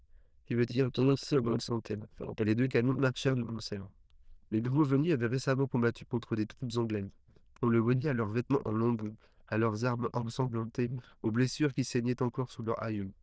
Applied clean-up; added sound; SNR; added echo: neural diffusion model UNIVERSE++.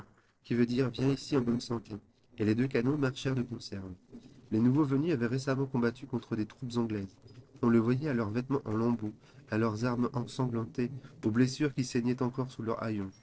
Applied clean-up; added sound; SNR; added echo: neural separator model SepFormer DNS4.